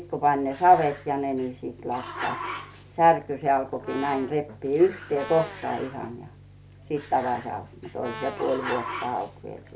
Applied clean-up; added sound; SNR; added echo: none; Brass instrument + Growling; 14 dB; none.